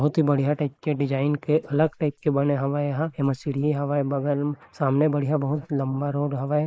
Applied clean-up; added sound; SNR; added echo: neural mask model Resemble Enhance denoiser.